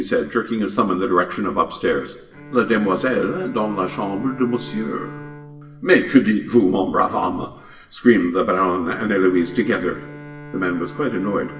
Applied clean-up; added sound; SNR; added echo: none; Bowed string instrument; 19 dB; reverberation time 0.9 s.